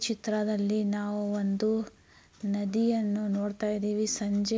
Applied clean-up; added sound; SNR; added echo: none; none; none; none.